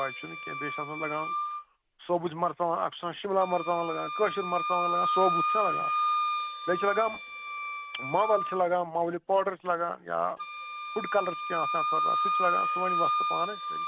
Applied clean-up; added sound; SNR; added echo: none; Wind instrument, woodwind instrument; 1 dB; none.